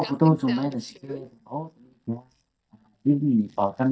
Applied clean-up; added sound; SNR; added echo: neural mask model DeepFilterNet 3.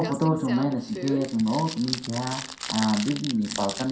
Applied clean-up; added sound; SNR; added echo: none; Crumpling, crinkling; 9 dB; reverberation time 0.5 s.